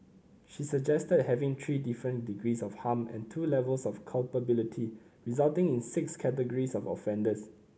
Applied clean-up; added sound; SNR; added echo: none; none; none; none.